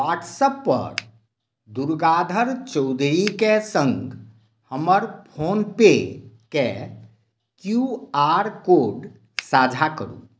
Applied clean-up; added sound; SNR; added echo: none; Finger snapping; 12 dB; none.